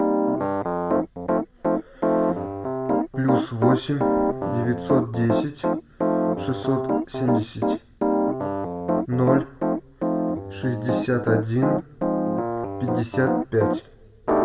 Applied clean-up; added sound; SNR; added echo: none; Piano; -3 dB; reverberation time 0.9 s.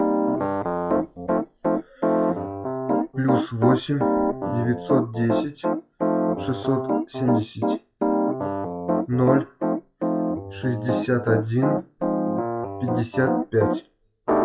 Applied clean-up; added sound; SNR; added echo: classical method WPE with log-MMSE.